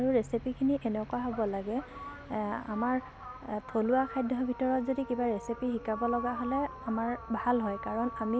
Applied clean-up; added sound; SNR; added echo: none; none; none; none.